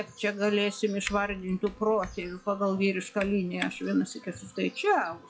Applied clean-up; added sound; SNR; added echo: classical method log-MMSE.